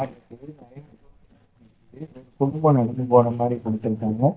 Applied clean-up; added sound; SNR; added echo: neural mask model DeepFilterNet 3.